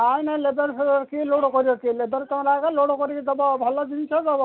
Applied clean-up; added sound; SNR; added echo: none; none; none; none.